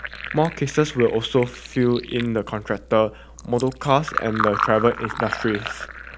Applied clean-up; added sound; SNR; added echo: none; Fill (with liquid); 9 dB; none.